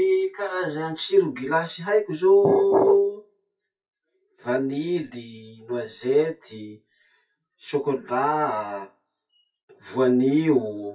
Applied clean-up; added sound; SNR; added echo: classical method WPE with log-MMSE.